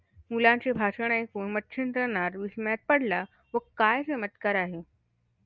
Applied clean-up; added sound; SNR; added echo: none; none; none; none.